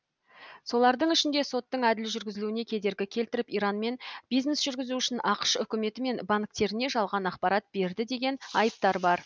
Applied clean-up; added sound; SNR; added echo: none; none; none; none.